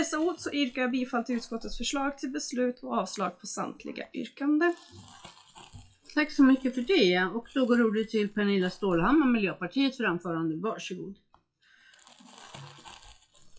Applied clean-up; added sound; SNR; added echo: classical method WPE with log-MMSE.